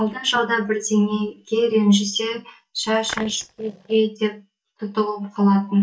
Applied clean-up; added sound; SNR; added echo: neural mask model DeepFilterNet 3.